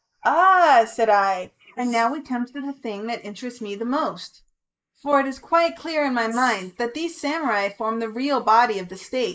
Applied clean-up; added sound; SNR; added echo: neural mask model Resemble Enhance denoiser.